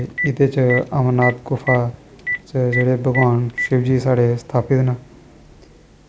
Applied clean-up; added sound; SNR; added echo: none; Telephone; 10 dB; none.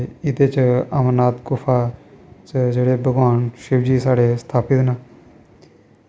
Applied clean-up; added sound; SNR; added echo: none; none; none; none.